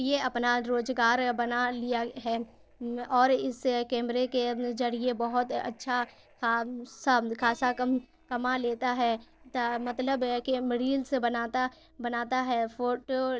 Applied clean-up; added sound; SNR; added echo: neural separator model SepFormer DNS4.